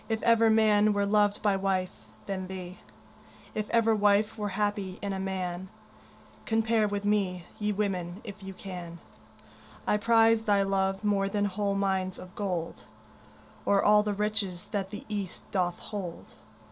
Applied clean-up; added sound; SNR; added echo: none; none; none; none.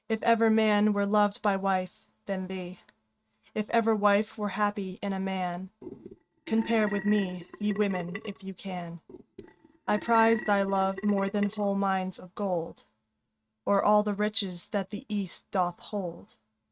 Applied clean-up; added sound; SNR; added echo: neural mask model RNNoise.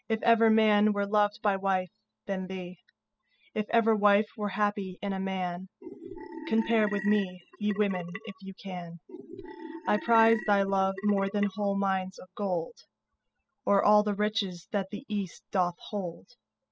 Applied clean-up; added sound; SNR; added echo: classical method spectral subtraction.